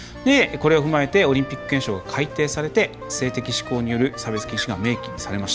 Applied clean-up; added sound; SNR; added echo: none; Bird; 20 dB; none.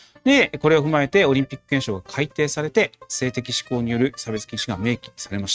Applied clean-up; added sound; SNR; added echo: neural mask model RNNoise.